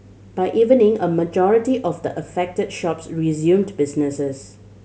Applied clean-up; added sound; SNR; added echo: none; none; none; none.